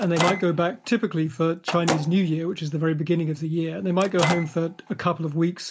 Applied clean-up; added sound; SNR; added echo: none; Microwave oven; 9 dB; none.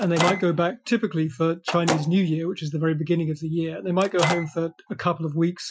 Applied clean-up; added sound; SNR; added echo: classical method Wiener filter.